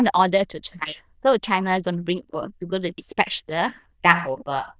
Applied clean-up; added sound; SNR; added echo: neural diffusion model UNIVERSE++.